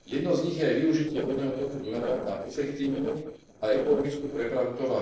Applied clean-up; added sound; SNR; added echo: neural separator model SepFormer DNS4.